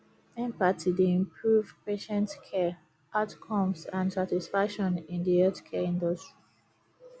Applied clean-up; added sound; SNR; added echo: none; none; none; none.